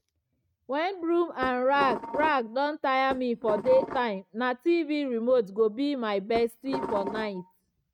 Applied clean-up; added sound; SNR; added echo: neural mask model RNNoise.